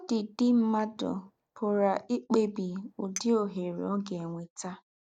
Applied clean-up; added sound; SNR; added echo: neural mask model DeepFilterNet 3.